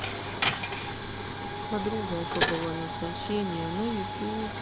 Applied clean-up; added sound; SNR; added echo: none; Coin (dropping); -3 dB; none.